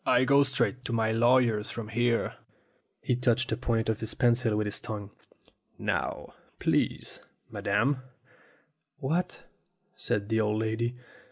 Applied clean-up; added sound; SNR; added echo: none; none; none; none.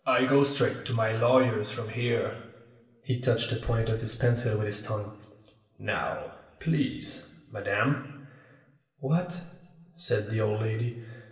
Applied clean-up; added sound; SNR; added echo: none; none; none; reverberation time 1.0 s.